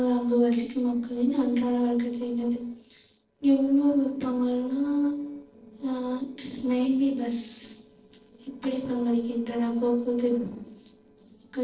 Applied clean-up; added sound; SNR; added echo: neural separator model SepFormer DNS4.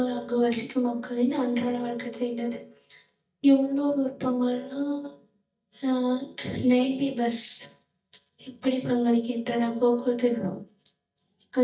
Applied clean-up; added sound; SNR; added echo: neural mask model DeepFilterNet 3.